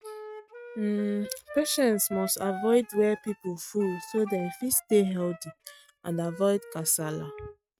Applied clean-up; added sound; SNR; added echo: neural mask model RNNoise.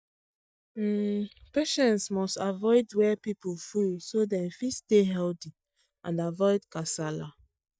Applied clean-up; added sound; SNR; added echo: neural mask model DeepFilterNet 3.